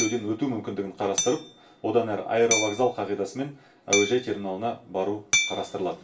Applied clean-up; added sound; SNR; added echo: none; Hammer; 5 dB; reverberation time 0.3 s.